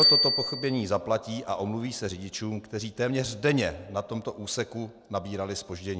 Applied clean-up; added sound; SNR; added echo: none; Bicycle bell; 2 dB; none.